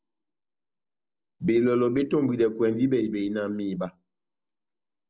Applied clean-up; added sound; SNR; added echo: none; none; none; none.